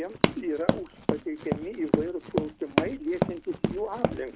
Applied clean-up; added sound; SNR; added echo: none; Run; -3 dB; none.